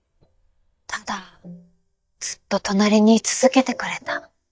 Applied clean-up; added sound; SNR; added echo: neural mask model DeepFilterNet 3.